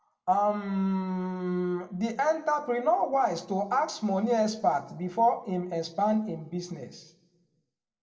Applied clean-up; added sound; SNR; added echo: none; none; none; reverberation time 0.6 s.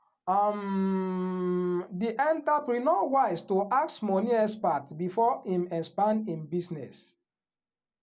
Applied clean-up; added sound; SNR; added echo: none; none; none; none.